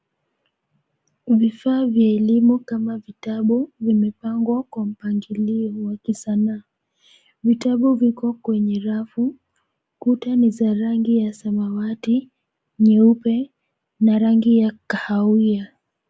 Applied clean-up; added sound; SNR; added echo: none; none; none; none.